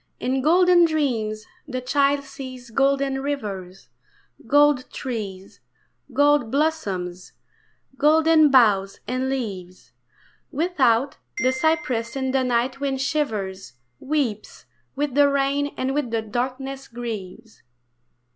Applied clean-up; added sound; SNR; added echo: none; Marimba, xylophone; 15 dB; none.